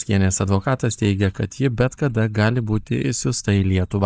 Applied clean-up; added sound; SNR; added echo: neural mask model DeepFilterNet 3.